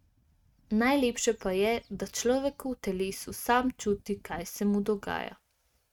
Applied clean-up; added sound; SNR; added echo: neural mask model RNNoise.